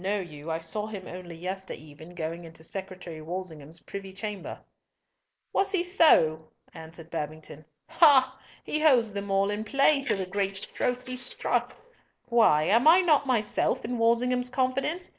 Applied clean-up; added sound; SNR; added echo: neural mask model Resemble Enhance denoiser.